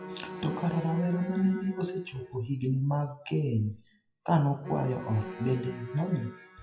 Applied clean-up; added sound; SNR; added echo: classical method WPE with log-MMSE.